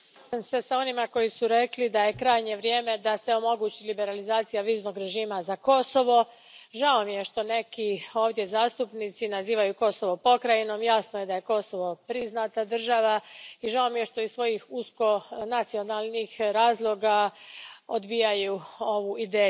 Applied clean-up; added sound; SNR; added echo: none; none; none; none.